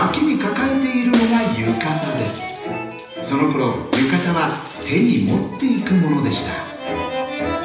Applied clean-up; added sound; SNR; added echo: none; Shatter; 12 dB; reverberation time 0.9 s.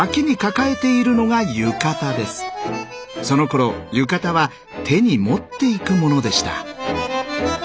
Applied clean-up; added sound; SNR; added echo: none; none; none; none.